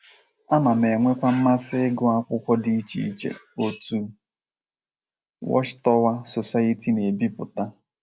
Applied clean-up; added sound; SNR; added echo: none; none; none; none.